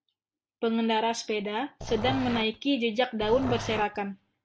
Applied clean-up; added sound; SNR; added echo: none; Growling; 8 dB; none.